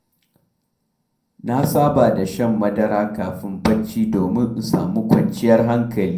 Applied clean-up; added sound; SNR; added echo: none; none; none; reverberation time 0.5 s.